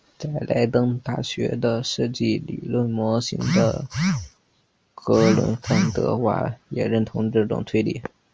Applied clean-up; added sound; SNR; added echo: none; none; none; none.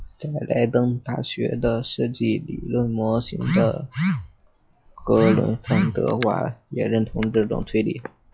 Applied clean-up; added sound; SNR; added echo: classical method log-MMSE.